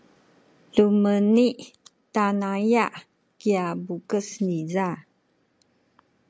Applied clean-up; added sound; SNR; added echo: none; none; none; none.